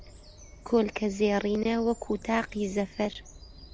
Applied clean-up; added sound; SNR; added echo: none; Bird vocalization, bird call, bird song; 18 dB; none.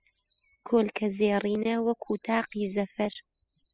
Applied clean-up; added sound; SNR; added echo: classical method spectral subtraction.